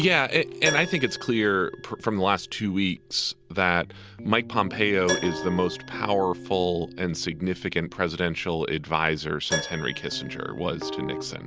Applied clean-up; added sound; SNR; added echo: none; Keyboard (musical); 13 dB; none.